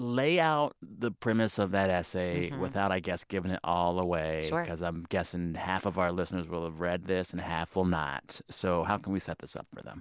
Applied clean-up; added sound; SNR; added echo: none; none; none; none.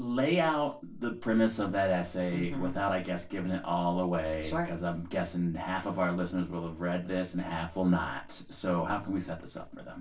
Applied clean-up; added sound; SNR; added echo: none; none; none; reverberation time 0.3 s.